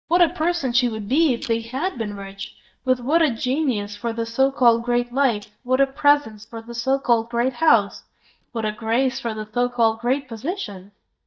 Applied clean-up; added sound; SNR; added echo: neural mask model DeepFilterNet 3.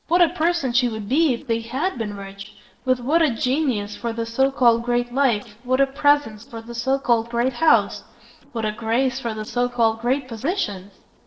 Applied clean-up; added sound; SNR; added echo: neural separator model SepFormer DNS4.